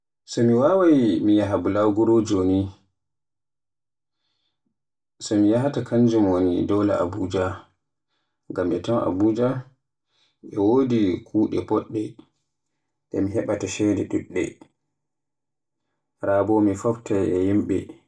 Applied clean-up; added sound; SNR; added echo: none; none; none; reverberation time 0.2 s.